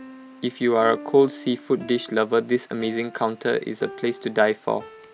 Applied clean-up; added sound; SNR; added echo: none; Piano; 18 dB; none.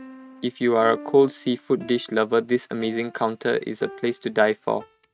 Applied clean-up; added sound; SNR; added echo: neural mask model RNNoise.